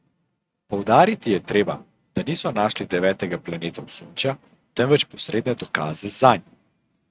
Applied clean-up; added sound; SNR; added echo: neural mask model RNNoise.